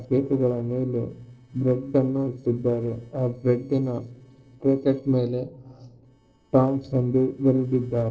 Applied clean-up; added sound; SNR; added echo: neural separator model SepFormer DNS4.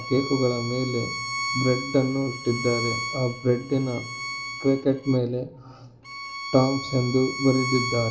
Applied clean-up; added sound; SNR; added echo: none; Bowed string instrument; 8 dB; reverberation time 1.8 s.